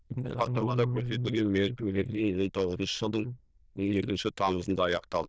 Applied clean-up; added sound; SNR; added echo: neural diffusion model UNIVERSE++.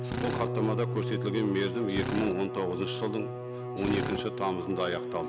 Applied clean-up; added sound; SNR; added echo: none; Bowed string instrument + Drill; 2 dB; none.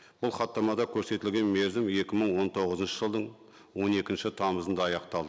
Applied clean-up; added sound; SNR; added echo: none; none; none; none.